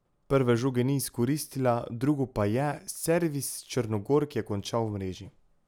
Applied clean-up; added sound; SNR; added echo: none; none; none; none.